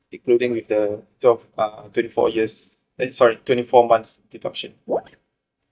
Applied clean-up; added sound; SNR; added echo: neural mask model DeepFilterNet 3.